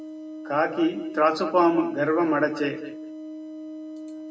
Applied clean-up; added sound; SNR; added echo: none; Brass instrument; 12 dB; none.